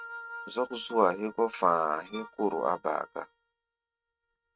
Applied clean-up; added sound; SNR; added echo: neural mask model RNNoise.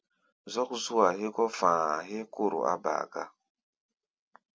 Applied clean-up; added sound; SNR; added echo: none; none; none; none.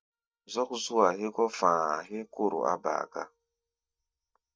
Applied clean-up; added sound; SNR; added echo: neural mask model DeepFilterNet 3.